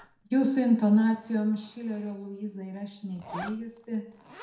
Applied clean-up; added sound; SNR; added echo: none; Zipper (clothing); 20 dB; reverberation time 0.5 s.